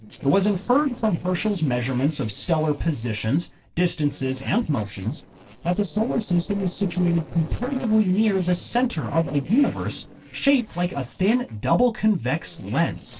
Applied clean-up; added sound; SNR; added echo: neural separator model SepFormer DNS4.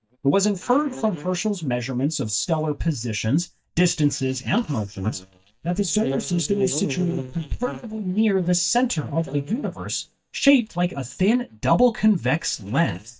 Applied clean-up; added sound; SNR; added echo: neural mask model DeepFilterNet 3.